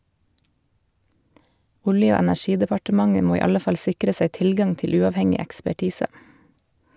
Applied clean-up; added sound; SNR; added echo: none; none; none; none.